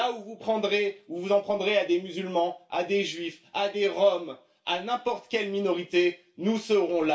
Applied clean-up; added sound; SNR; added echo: none; none; none; reverberation time 0.3 s.